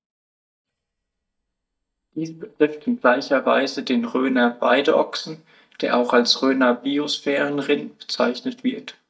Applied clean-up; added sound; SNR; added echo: neural mask model DeepFilterNet 3.